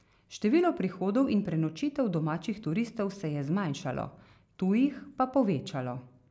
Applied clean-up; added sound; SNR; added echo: none; none; none; none.